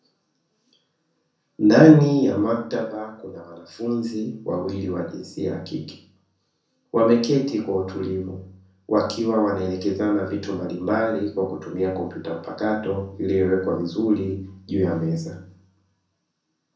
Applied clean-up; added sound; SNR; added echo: none; none; none; reverberation time 0.5 s.